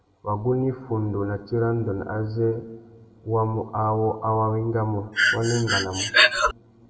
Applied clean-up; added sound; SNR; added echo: none; Breathing; -4 dB; reverberation time 1.3 s.